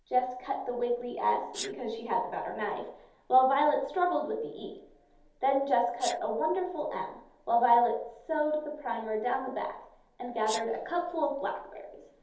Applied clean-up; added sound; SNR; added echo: none; Sneeze; 20 dB; reverberation time 1.2 s.